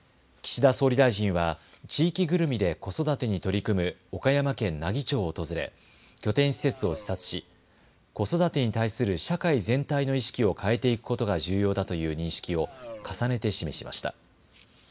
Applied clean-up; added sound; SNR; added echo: none; Race car, auto racing; 20 dB; none.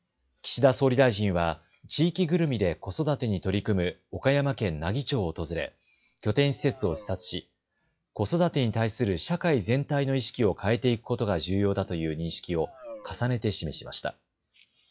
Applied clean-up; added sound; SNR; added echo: classical method log-MMSE.